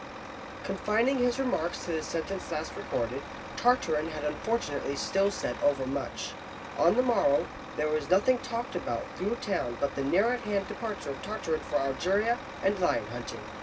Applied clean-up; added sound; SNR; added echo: none; Truck; 11 dB; reverberation time 0.4 s.